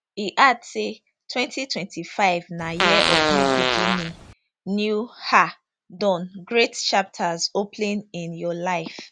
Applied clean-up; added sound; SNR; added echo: none; Fart; -3 dB; none.